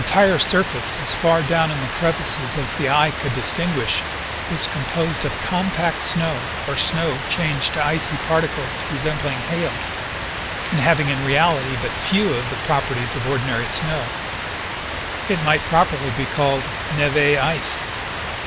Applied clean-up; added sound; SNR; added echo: none; Rain; 5 dB; none.